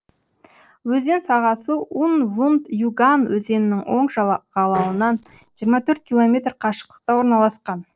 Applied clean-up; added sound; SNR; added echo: neural separator model SepFormer DNS4.